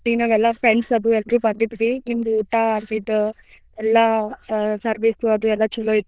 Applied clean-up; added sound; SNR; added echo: neural diffusion model UNIVERSE++.